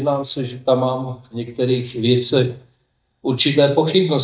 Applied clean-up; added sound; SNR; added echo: neural mask model DeepFilterNet 3.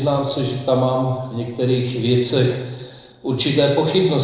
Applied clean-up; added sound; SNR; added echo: neural separator model SepFormer DNS4.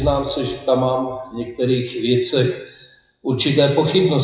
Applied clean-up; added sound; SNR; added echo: classical method WPE with log-MMSE.